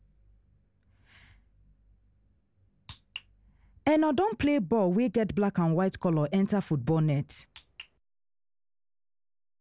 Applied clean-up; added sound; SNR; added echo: none; none; none; none.